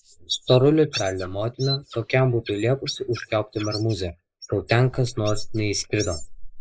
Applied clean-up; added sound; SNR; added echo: neural mask model Resemble Enhance denoiser.